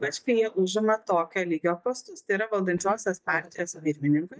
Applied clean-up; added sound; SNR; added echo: neural mask model DeepFilterNet 3.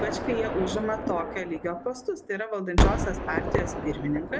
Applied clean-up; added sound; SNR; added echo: none; Gunshot, gunfire; -2 dB; none.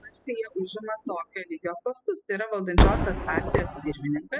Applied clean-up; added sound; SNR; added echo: classical method spectral subtraction.